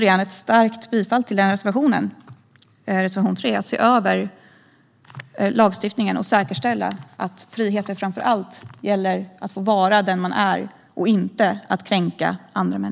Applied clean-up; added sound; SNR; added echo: none; none; none; none.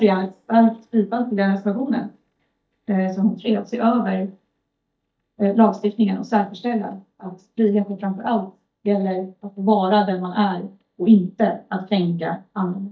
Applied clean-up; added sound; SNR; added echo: neural mask model DeepFilterNet 3.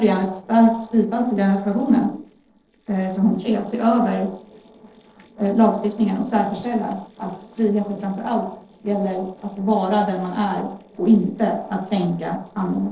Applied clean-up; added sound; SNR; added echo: neural separator model SepFormer DNS4.